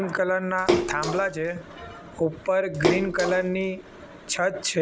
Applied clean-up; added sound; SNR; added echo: none; Splash, splatter; 3 dB; none.